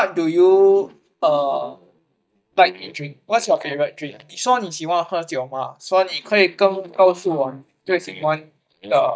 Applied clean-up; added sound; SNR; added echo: neural mask model DeepFilterNet 3.